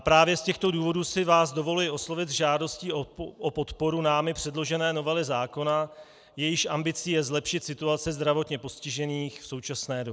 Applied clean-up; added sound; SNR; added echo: none; none; none; none.